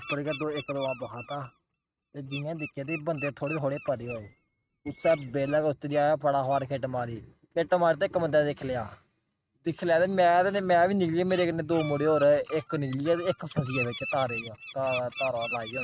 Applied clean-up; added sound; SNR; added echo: neural mask model RNNoise.